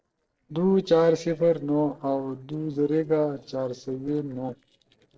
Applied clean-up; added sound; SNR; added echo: neural separator model SepFormer DNS4.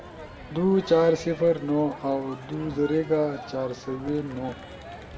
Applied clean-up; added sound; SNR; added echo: none; Crowd; 15 dB; reverberation time 0.5 s.